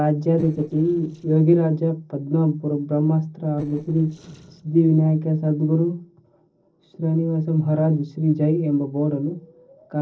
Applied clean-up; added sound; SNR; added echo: neural separator model SepFormer DNS4.